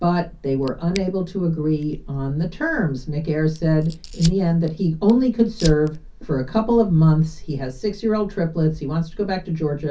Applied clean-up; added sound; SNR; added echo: none; Fire; 13 dB; reverberation time 0.3 s.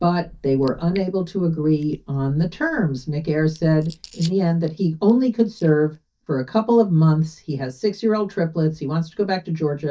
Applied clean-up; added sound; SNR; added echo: neural mask model DeepFilterNet 3.